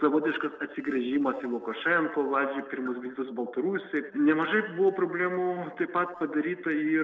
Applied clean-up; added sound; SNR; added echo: neural separator model SepFormer DNS4.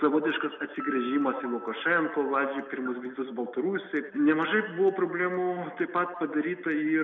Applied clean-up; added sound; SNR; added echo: none; Piano; 19 dB; reverberation time 1.2 s.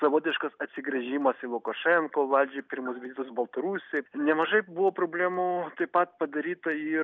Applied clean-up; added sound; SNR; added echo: none; none; none; none.